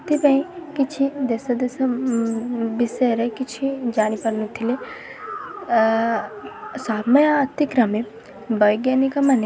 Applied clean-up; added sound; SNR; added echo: none; none; none; none.